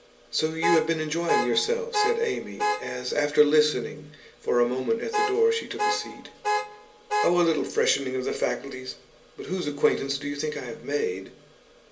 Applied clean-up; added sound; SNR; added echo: none; Alarm / Car; 3 dB; reverberation time 0.2 s.